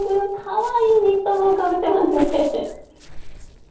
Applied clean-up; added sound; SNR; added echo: neural separator model SepFormer DNS4.